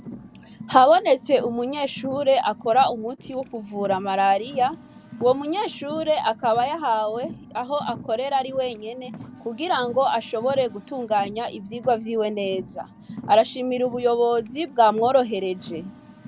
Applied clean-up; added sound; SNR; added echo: none; Car; 17 dB; none.